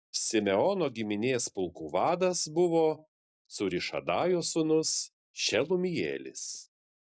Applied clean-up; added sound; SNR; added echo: none; none; none; none.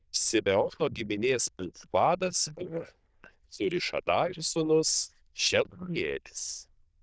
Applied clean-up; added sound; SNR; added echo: neural diffusion model UNIVERSE++.